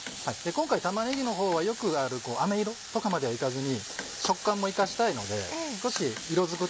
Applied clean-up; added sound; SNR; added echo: none; none; none; none.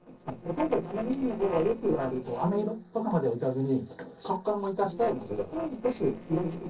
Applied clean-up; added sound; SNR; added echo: neural separator model SepFormer DNS4.